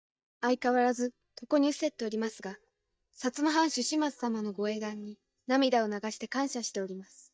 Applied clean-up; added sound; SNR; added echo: neural mask model DeepFilterNet 3.